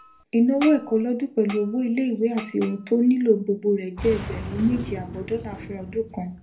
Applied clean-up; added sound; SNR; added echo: none; Boom; 14 dB; reverberation time 0.3 s.